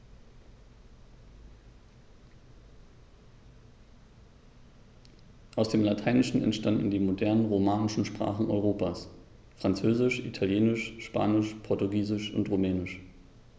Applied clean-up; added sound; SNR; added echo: none; none; none; none.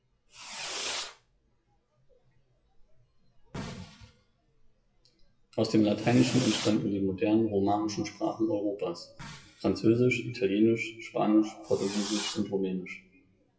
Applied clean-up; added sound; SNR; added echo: classical method WPE with log-MMSE.